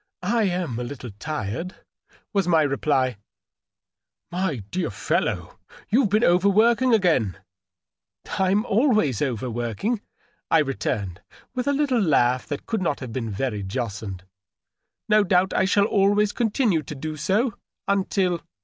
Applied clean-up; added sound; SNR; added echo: none; none; none; none.